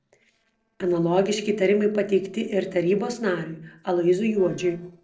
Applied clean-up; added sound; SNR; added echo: neural separator model SepFormer DNS4.